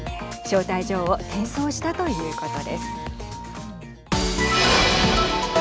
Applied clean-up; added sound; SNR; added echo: none; none; none; none.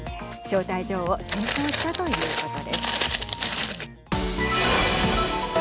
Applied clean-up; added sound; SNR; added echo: none; Walk, footsteps; -3 dB; none.